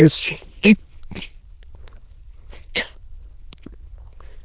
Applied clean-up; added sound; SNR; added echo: neural diffusion model UNIVERSE++.